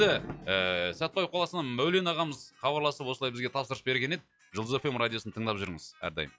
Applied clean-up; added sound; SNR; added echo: classical method log-MMSE.